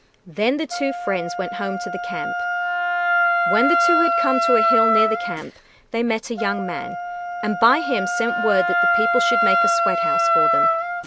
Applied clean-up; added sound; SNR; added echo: none; Wind instrument, woodwind instrument; -3 dB; none.